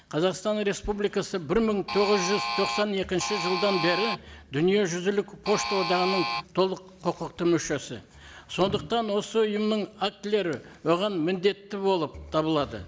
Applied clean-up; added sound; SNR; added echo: none; Alarm; 3 dB; none.